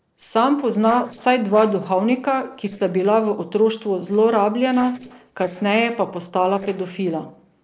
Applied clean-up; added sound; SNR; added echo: neural separator model SepFormer DNS4.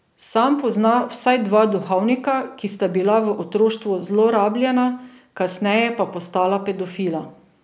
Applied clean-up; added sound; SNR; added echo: none; none; none; none.